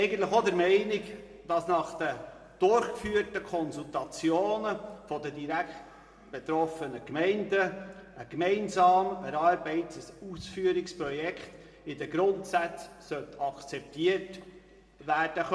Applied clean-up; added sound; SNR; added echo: none; none; none; reverberation time 0.9 s.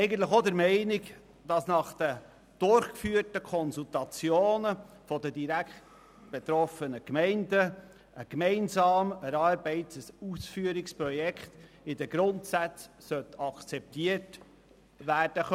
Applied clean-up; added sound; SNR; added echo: none; none; none; none.